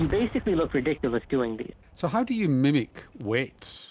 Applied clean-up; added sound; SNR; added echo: none; Fireworks; 16 dB; none.